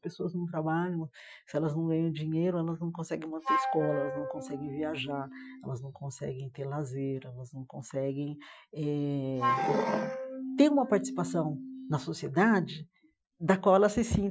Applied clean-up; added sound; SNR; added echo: classical method Wiener filter.